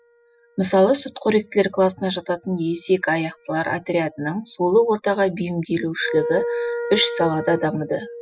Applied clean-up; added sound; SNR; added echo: classical method spectral subtraction.